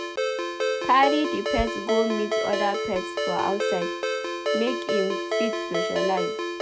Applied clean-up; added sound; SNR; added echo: none; Ringtone; 0 dB; none.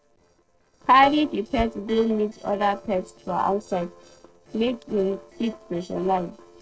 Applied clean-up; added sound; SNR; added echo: neural separator model SepFormer DNS4.